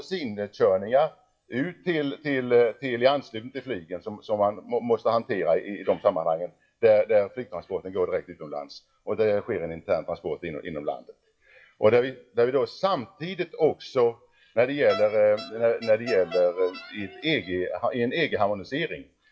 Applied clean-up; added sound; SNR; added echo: classical method WPE with log-MMSE.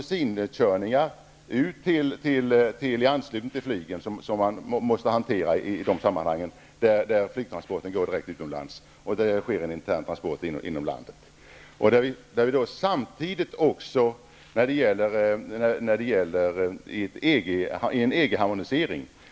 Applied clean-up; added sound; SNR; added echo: none; none; none; none.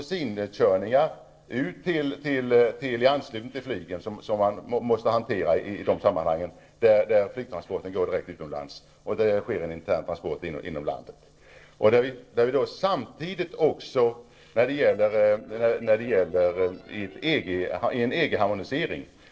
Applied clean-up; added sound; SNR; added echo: neural separator model SepFormer DNS4.